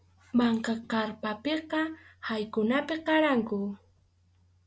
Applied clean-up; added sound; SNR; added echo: none; none; none; none.